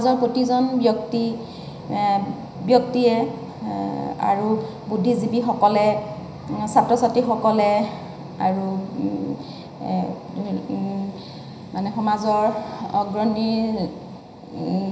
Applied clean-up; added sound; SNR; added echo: none; none; none; reverberation time 0.9 s.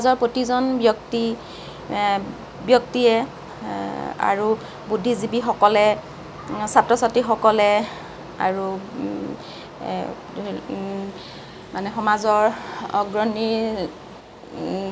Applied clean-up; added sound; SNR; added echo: none; none; none; none.